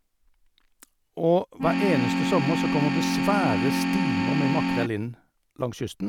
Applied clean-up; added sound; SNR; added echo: none; Organ; -3 dB; none.